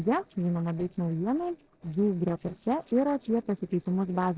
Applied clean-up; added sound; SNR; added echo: neural separator model SepFormer DNS4.